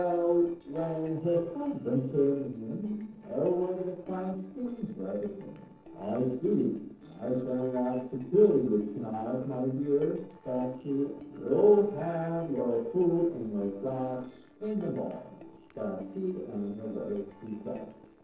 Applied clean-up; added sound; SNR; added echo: neural separator model SepFormer DNS4.